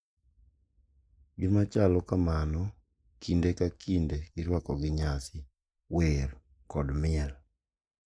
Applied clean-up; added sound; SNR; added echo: neural mask model Resemble Enhance denoiser.